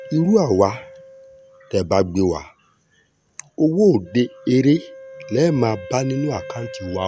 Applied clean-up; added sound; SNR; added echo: none; Wind instrument, woodwind instrument; 19 dB; none.